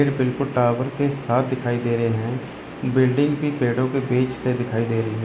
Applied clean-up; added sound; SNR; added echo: none; none; none; none.